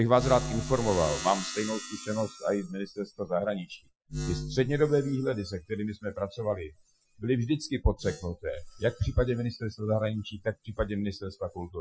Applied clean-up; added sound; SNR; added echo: classical method Wiener filter.